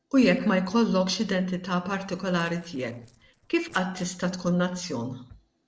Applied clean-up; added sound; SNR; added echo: neural separator model SepFormer DNS4.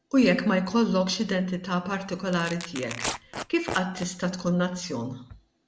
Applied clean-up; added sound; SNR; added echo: none; Tearing; 11 dB; none.